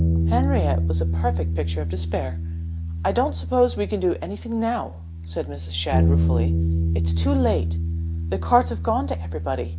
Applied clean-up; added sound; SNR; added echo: none; Bass guitar; -3 dB; none.